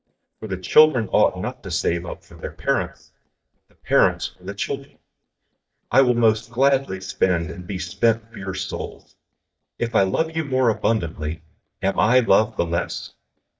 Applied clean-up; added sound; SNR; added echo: neural mask model DeepFilterNet 3.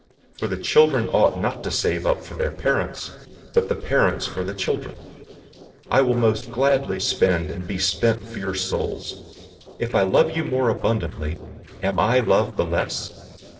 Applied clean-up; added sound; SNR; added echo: neural separator model SepFormer DNS4.